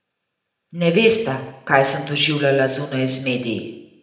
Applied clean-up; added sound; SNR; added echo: none; none; none; reverberation time 0.8 s.